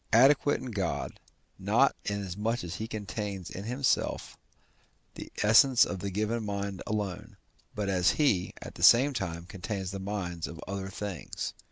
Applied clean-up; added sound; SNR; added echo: none; none; none; none.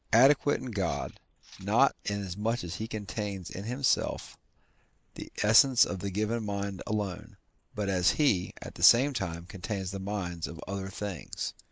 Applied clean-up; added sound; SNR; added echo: neural mask model Resemble Enhance denoiser.